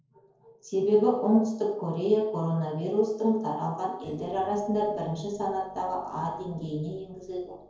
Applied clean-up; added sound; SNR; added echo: neural separator model SepFormer DNS4.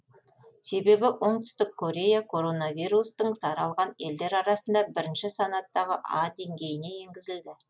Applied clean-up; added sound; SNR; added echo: none; none; none; none.